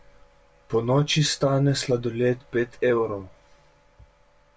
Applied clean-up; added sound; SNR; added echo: none; none; none; none.